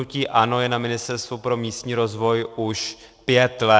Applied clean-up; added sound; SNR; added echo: none; none; none; none.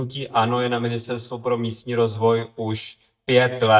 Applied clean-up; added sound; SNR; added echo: neural mask model DeepFilterNet 3.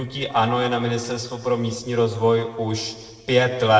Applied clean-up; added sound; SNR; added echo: neural separator model SepFormer DNS4.